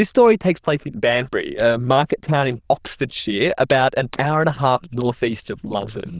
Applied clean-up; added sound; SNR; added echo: neural diffusion model UNIVERSE++.